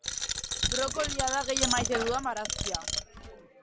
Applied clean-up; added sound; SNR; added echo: none; Coin (dropping); -1 dB; none.